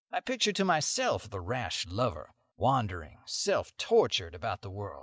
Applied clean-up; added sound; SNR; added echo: none; none; none; none.